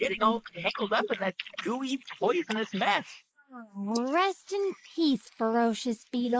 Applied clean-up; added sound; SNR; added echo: neural mask model Resemble Enhance denoiser.